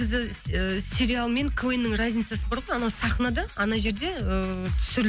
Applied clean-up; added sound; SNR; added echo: none; none; none; none.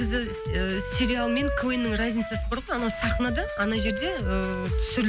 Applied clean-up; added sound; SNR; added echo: none; Wind instrument, woodwind instrument; 8 dB; none.